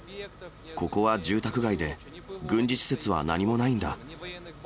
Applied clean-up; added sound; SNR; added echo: none; none; none; none.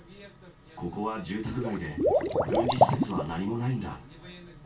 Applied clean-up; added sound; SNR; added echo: none; Liquid; -5 dB; reverberation time 0.2 s.